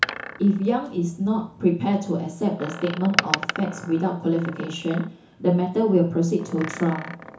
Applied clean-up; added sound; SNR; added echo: none; Door; 9 dB; reverberation time 0.7 s.